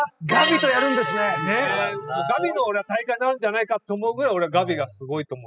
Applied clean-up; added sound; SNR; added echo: classical method spectral subtraction.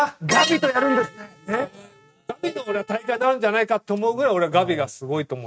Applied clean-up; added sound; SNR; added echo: neural mask model RNNoise.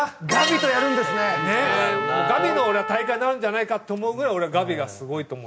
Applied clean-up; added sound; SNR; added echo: none; Trumpet; 5 dB; none.